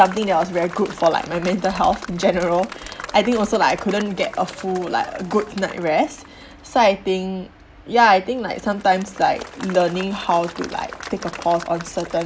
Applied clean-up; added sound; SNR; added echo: none; Applause / Crowd; 16 dB; none.